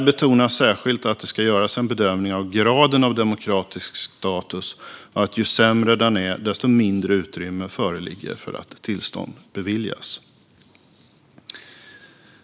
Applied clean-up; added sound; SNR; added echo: none; none; none; none.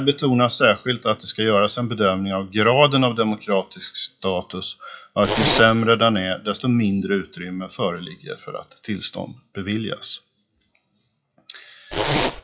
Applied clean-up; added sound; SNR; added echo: classical method WPE with log-MMSE.